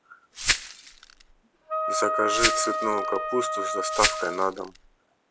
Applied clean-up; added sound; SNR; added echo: none; Wind instrument, woodwind instrument + Glass; -2 dB; none.